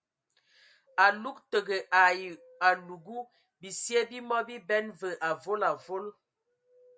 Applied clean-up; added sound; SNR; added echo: none; none; none; none.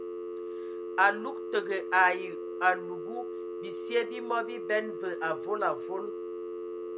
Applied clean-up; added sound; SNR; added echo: none; Telephone; 6 dB; none.